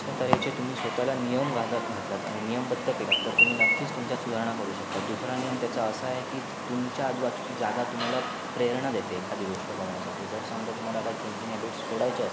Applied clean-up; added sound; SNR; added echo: none; Chirp, tweet; 4 dB; none.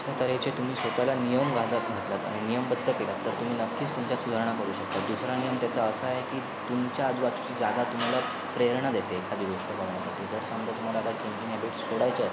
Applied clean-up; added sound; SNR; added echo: none; none; none; none.